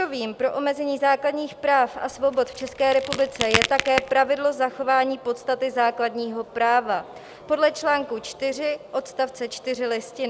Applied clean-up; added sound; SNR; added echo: none; Crack; 6 dB; none.